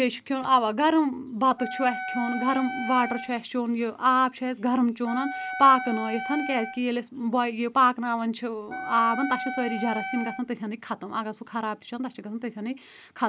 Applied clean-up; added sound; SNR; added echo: none; Wind instrument, woodwind instrument; 8 dB; none.